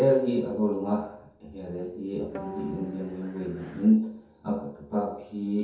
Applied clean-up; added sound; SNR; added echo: none; Guitar; 13 dB; reverberation time 0.6 s.